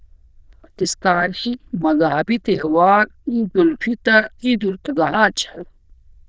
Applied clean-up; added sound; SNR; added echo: neural diffusion model UNIVERSE++.